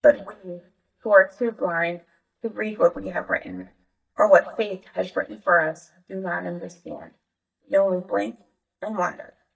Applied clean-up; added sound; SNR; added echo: neural mask model DeepFilterNet 3.